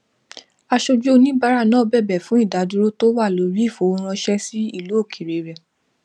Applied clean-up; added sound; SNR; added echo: none; none; none; none.